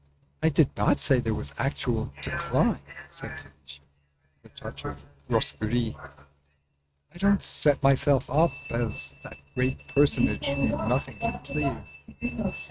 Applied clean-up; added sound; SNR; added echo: neural mask model RNNoise.